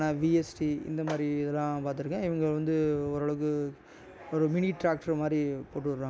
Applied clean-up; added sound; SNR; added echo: none; none; none; none.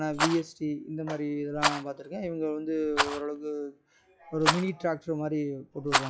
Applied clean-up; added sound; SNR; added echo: classical method log-MMSE.